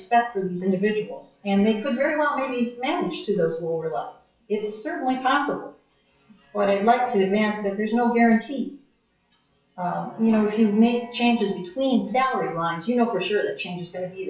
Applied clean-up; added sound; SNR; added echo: classical method WPE with log-MMSE.